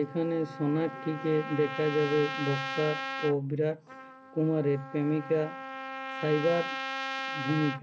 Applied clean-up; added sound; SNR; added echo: none; Trumpet; 7 dB; none.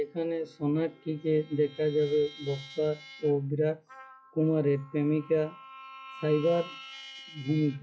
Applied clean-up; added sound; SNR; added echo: classical method log-MMSE.